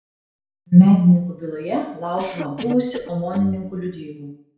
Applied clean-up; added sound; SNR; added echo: none; Cough; 19 dB; reverberation time 0.5 s.